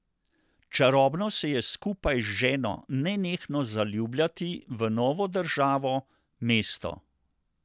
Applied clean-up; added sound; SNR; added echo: none; none; none; none.